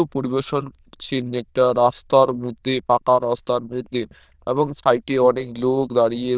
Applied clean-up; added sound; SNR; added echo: neural diffusion model UNIVERSE++.